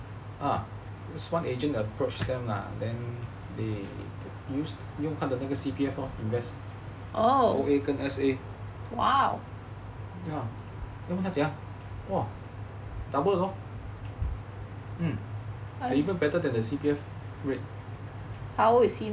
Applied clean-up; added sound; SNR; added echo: none; none; none; none.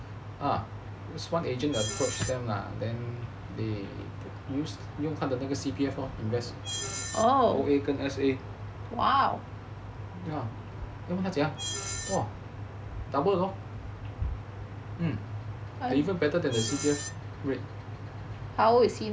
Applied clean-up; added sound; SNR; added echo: none; Screech; 14 dB; none.